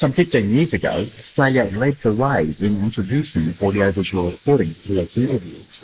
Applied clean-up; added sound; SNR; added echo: neural mask model Resemble Enhance denoiser.